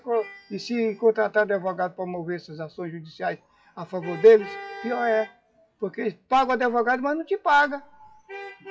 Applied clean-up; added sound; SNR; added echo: classical method WPE with log-MMSE.